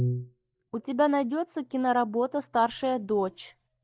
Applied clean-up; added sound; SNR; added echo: neural mask model DeepFilterNet 3.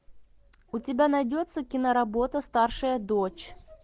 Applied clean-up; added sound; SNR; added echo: none; none; none; none.